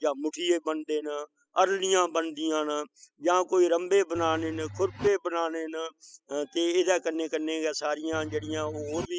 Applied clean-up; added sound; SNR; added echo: classical method spectral subtraction.